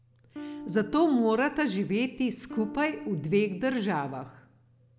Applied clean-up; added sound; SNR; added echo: none; Electric guitar / Strum; 15 dB; none.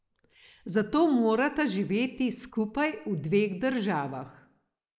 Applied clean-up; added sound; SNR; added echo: neural mask model Resemble Enhance denoiser.